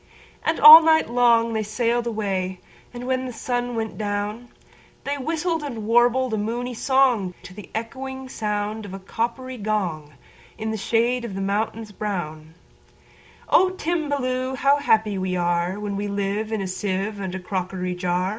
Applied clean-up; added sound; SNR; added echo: none; none; none; none.